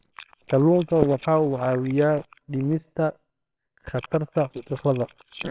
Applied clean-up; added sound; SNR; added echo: neural separator model SepFormer WHAMR!.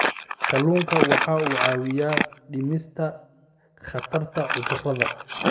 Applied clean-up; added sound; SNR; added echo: none; Crumpling, crinkling; 1 dB; reverberation time 1.0 s.